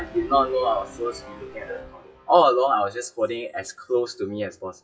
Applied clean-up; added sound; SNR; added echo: classical method WPE with log-MMSE.